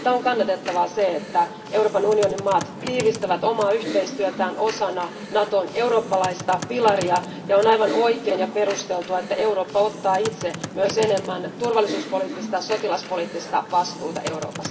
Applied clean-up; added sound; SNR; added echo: none; Computer keyboard; 11 dB; reverberation time 0.8 s.